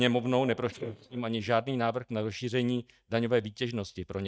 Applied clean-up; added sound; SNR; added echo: neural mask model DeepFilterNet 3.